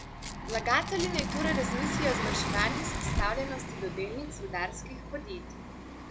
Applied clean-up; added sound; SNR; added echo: none; Bus + Tearing; 0 dB; none.